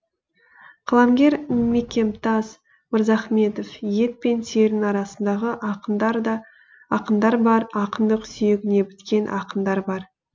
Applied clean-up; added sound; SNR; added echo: none; none; none; none.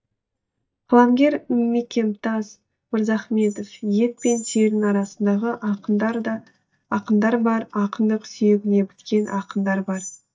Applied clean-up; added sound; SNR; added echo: neural mask model DeepFilterNet 3.